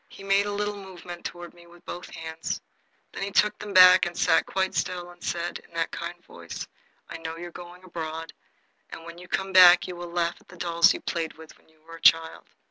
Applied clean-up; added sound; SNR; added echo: none; none; none; none.